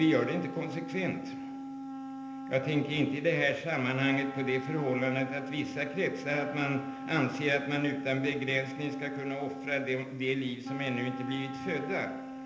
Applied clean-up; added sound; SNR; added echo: none; Wind instrument, woodwind instrument; 8 dB; reverberation time 0.8 s.